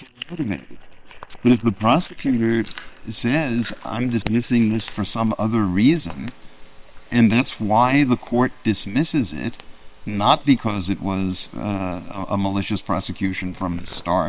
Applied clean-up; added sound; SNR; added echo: neural separator model SepFormer WHAM!.